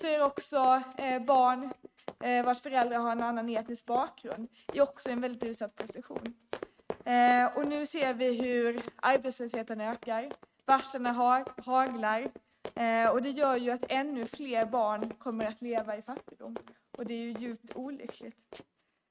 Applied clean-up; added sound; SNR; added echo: neural mask model RNNoise.